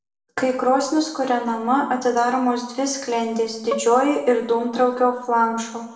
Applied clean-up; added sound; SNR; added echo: none; Bowed string instrument; 13 dB; reverberation time 0.8 s.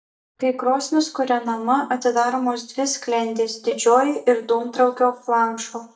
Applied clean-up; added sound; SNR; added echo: neural mask model DeepFilterNet 3.